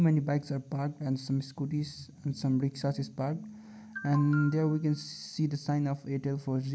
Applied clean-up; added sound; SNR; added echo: none; none; none; none.